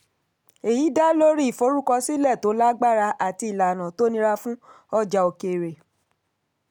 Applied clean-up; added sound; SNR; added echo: none; none; none; none.